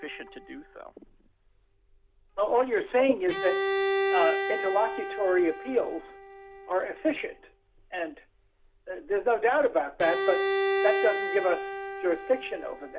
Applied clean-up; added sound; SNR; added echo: none; Bowed string instrument; 4 dB; none.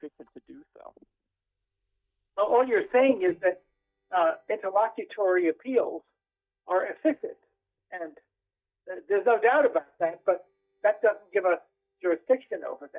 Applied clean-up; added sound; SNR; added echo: neural mask model DeepFilterNet 3.